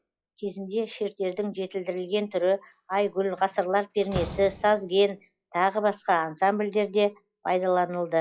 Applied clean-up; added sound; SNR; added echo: classical method log-MMSE.